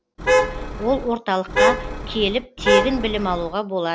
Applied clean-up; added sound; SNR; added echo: none; Traffic noise, roadway noise / Vehicle horn, car horn, honking; -2 dB; none.